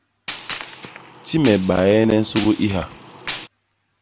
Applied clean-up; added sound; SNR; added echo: none; Gunshot, gunfire; 11 dB; none.